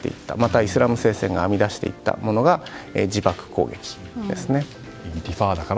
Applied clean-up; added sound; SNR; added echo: none; none; none; none.